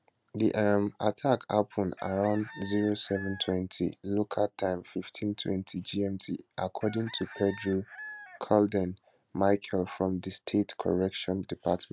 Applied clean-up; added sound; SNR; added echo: none; Chicken, rooster; 18 dB; none.